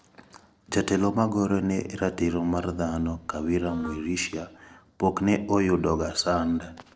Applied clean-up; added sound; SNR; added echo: neural separator model SepFormer DNS4.